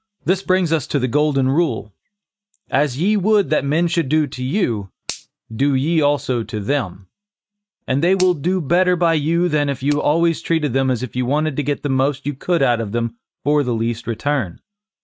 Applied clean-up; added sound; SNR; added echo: neural mask model RNNoise.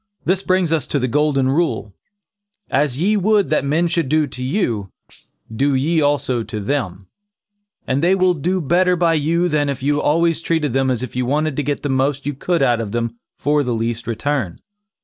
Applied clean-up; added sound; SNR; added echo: neural separator model SepFormer DNS4.